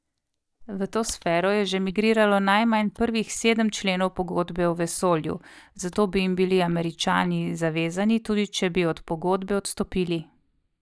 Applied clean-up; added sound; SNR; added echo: neural mask model DeepFilterNet 3.